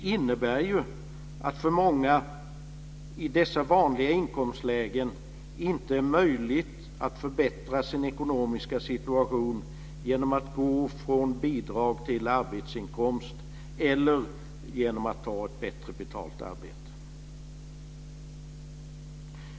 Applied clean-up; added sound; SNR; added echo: none; none; none; none.